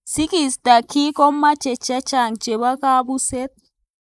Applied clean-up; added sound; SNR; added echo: neural mask model Resemble Enhance denoiser.